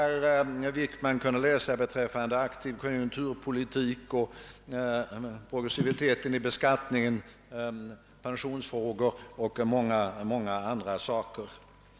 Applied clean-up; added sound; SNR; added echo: none; none; none; none.